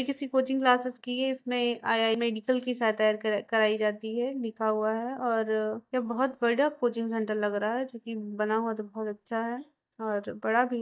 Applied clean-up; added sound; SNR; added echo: neural mask model DeepFilterNet 3.